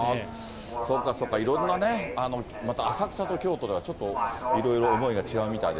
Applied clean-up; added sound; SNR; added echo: none; Livestock, farm animals, working animals; 5 dB; none.